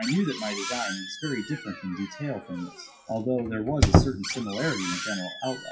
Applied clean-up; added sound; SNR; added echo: classical method WPE with log-MMSE.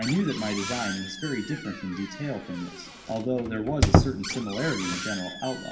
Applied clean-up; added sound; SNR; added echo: none; Squeak; 0 dB; reverberation time 2.3 s.